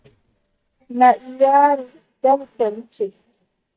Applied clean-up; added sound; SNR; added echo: neural mask model DeepFilterNet 3.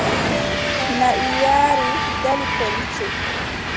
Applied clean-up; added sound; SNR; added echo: none; Train + Alarm; -2 dB; none.